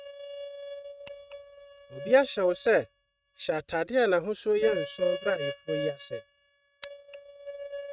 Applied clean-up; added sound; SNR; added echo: neural mask model RNNoise.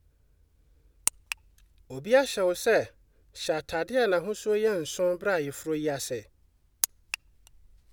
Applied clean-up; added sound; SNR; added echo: none; none; none; none.